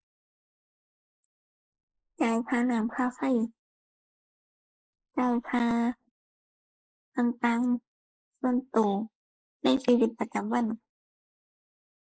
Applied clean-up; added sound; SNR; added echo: neural mask model Resemble Enhance denoiser.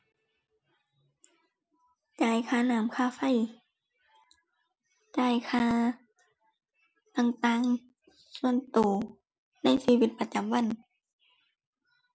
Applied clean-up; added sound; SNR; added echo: none; none; none; none.